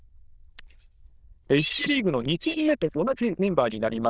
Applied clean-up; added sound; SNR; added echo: neural diffusion model UNIVERSE++.